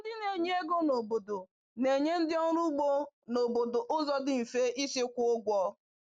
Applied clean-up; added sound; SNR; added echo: none; none; none; none.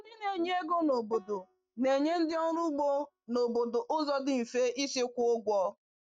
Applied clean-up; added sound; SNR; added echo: neural mask model DeepFilterNet 3.